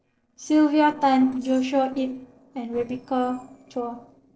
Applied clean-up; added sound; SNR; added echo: neural separator model SepFormer DNS4.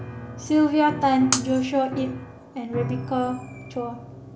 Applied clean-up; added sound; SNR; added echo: none; Shatter + Piano; 9 dB; none.